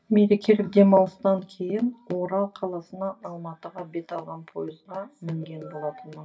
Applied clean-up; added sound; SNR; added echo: none; none; none; reverberation time 0.1 s.